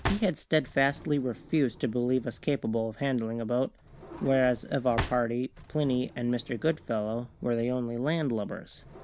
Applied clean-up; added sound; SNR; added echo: none; Drawer open or close; 13 dB; none.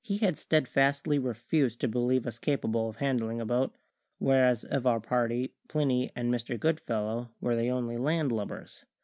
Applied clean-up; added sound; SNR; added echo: none; none; none; none.